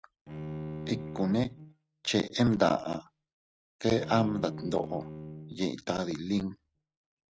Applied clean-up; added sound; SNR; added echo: neural mask model RNNoise.